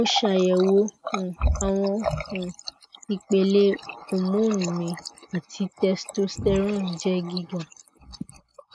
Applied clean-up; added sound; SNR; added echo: neural mask model RNNoise.